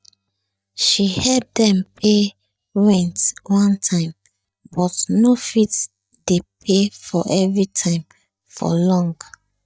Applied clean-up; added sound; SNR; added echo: neural mask model DeepFilterNet 3.